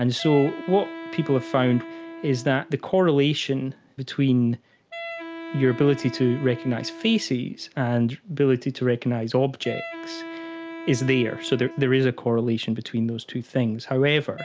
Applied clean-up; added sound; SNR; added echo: none; Wind instrument, woodwind instrument; 15 dB; none.